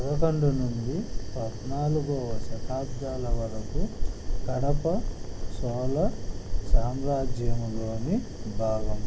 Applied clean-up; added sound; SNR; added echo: none; Fire; -3 dB; none.